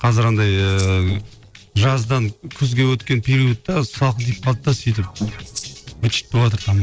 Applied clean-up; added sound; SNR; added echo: neural separator model SepFormer DNS4.